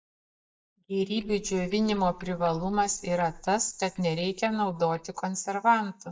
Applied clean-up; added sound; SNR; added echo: neural mask model DeepFilterNet 3.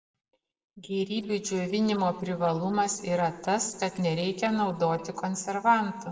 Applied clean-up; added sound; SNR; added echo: neural separator model SepFormer DNS4.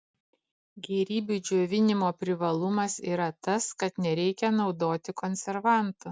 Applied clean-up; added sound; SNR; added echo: none; none; none; none.